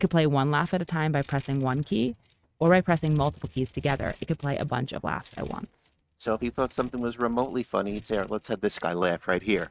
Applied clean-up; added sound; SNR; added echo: neural mask model RNNoise.